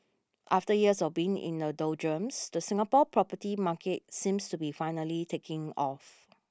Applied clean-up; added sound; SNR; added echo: none; none; none; none.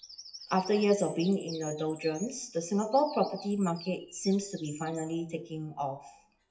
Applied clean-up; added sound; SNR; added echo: classical method WPE with log-MMSE.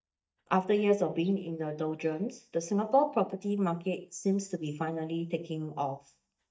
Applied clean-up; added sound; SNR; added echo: neural mask model DeepFilterNet 3.